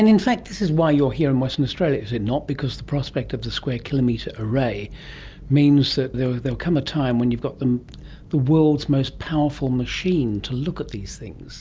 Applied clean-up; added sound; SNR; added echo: none; none; none; none.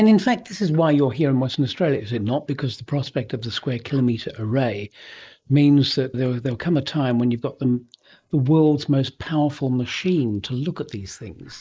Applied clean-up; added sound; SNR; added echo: neural mask model Resemble Enhance denoiser.